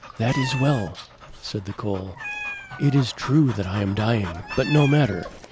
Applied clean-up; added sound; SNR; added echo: none; Meow + Dog; 12 dB; none.